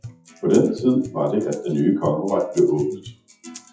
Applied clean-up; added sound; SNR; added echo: classical method WPE with log-MMSE.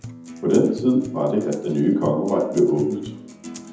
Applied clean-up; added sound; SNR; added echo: none; Acoustic guitar; 17 dB; reverberation time 0.8 s.